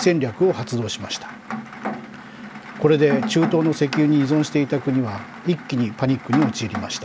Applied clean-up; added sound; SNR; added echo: none; Rain; 10 dB; none.